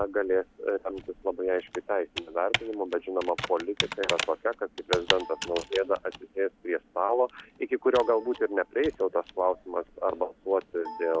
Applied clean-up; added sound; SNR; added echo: none; Computer keyboard; 10 dB; none.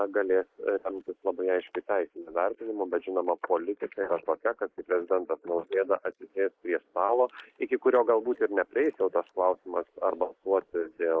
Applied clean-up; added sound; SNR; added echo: neural mask model Resemble Enhance denoiser.